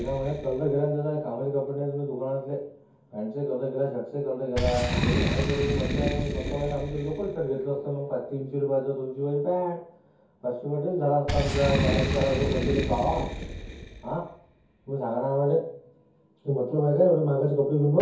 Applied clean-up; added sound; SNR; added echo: none; Boom; 5 dB; reverberation time 0.6 s.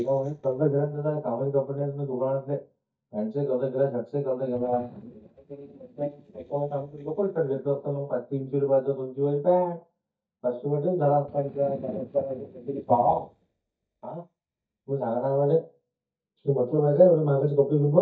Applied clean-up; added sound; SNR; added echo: neural mask model DeepFilterNet 3.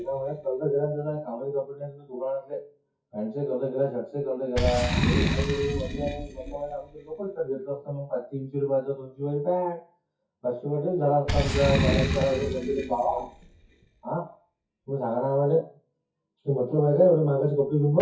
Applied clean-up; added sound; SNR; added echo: classical method WPE with log-MMSE.